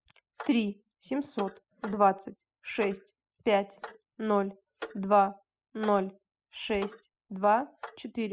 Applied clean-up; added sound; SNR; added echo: classical method spectral subtraction.